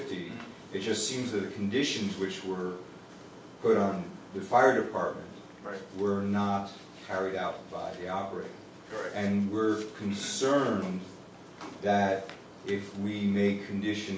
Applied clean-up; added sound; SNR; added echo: none; none; none; none.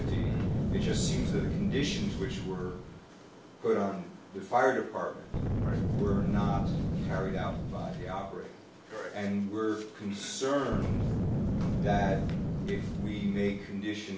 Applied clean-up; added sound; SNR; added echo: none; Boom; -1 dB; none.